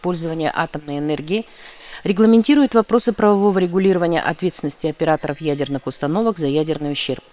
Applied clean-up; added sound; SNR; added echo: neural separator model SepFormer WHAM!.